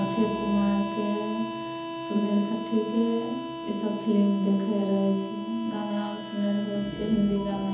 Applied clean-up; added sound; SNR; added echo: none; Harmonica; 8 dB; reverberation time 1.3 s.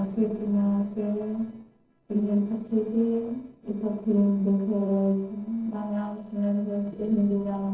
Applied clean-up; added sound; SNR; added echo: neural separator model SepFormer DNS4.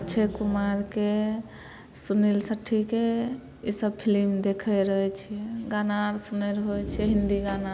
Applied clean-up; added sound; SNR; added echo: none; none; none; none.